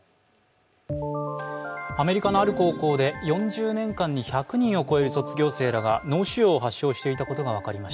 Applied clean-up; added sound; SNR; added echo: none; none; none; none.